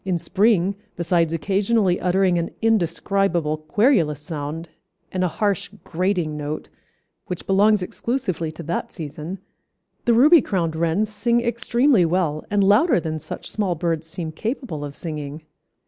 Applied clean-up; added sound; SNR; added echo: none; none; none; none.